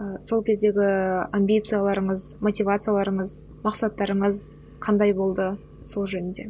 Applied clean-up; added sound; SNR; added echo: none; none; none; none.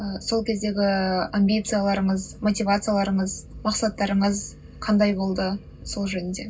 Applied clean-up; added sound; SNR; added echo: none; none; none; reverberation time 0.4 s.